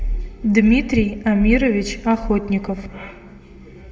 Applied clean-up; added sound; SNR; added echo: none; none; none; reverberation time 1.2 s.